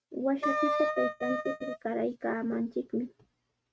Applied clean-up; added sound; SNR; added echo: neural mask model RNNoise.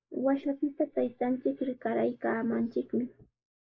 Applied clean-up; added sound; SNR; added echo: neural mask model Resemble Enhance denoiser.